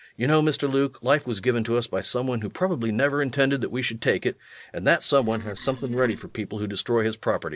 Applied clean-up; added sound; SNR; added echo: neural separator model SepFormer DNS4.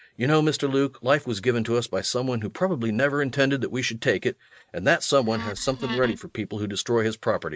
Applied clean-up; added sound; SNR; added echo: neural mask model RNNoise.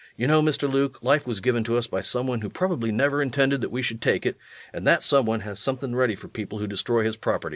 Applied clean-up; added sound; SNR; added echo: none; none; none; none.